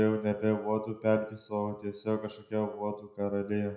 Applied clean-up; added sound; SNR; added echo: none; none; none; reverberation time 0.4 s.